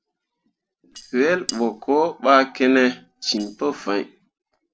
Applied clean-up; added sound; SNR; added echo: neural separator model SepFormer DNS4.